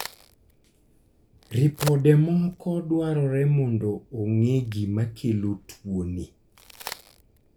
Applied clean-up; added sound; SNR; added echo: none; Crack; 18 dB; none.